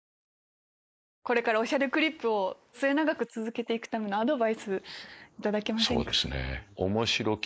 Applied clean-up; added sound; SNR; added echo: neural mask model Resemble Enhance denoiser.